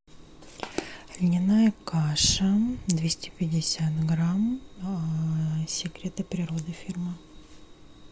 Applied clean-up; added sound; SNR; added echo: none; none; none; none.